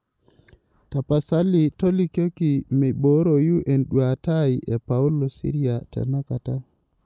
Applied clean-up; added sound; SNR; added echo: none; none; none; none.